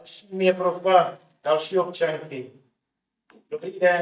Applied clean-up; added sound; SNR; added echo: neural mask model DeepFilterNet 3.